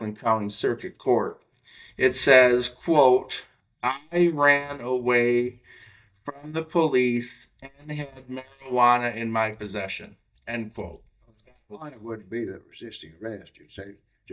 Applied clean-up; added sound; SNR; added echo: neural mask model DeepFilterNet 3.